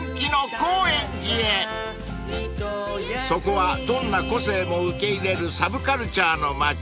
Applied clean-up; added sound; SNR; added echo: none; Guitar; 14 dB; none.